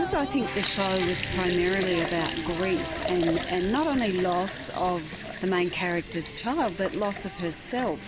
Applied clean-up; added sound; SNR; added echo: none; Sink (filling or washing) / Water tap, faucet / Liquid; 10 dB; none.